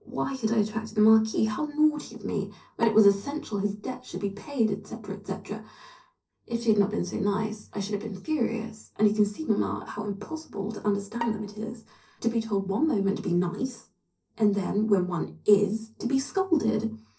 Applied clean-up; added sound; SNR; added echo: neural separator model SepFormer DNS4.